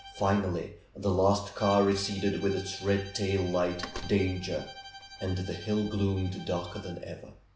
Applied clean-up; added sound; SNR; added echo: none; Bowed string instrument + Slam; 16 dB; none.